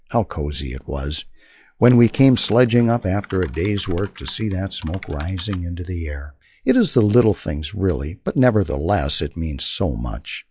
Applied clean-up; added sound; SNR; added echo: classical method log-MMSE.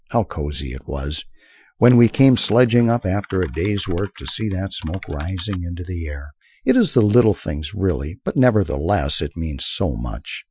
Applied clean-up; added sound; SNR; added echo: classical method Wiener filter.